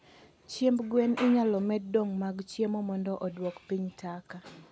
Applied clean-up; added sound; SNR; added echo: none; none; none; none.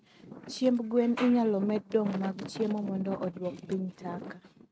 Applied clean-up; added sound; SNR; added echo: neural mask model RNNoise.